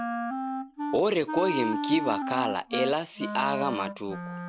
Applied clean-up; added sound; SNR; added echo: none; Wind instrument, woodwind instrument; 4 dB; none.